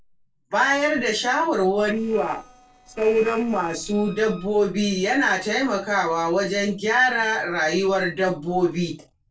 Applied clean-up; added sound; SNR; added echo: neural separator model SepFormer DNS4.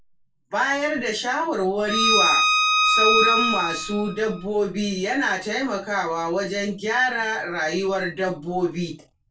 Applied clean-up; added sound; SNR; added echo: none; Bowed string instrument; -3 dB; reverberation time 0.2 s.